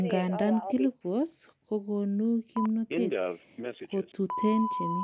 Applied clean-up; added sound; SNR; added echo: none; Telephone; 6 dB; none.